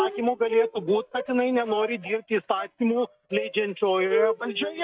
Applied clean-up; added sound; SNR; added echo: neural mask model DeepFilterNet 3.